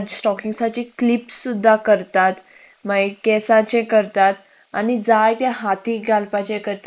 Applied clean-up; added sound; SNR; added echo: neural mask model Resemble Enhance denoiser.